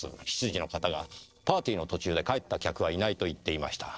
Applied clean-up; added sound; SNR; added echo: neural separator model SepFormer DNS4.